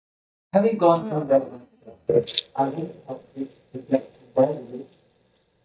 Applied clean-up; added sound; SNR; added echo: neural mask model DeepFilterNet 3.